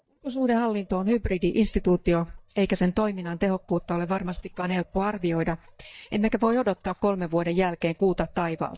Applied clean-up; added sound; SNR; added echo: neural mask model DeepFilterNet 3.